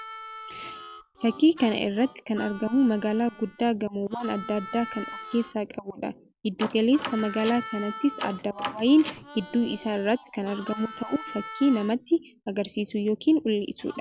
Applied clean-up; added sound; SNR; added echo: none; Harmonica + Door; 14 dB; none.